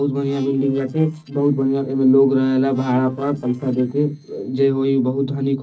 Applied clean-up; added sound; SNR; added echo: neural separator model SepFormer DNS4.